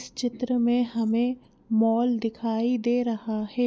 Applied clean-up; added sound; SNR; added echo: none; none; none; none.